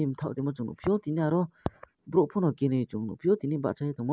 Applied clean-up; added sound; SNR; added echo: none; none; none; none.